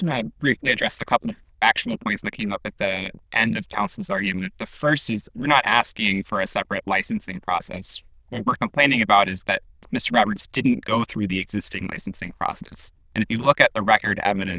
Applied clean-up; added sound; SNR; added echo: neural diffusion model UNIVERSE++.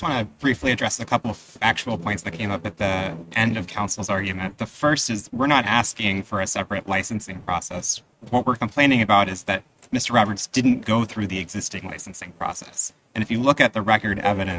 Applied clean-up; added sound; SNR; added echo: neural mask model RNNoise.